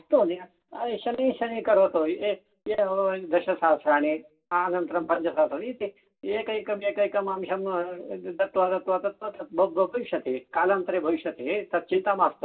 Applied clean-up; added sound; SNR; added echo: none; none; none; reverberation time 0.2 s.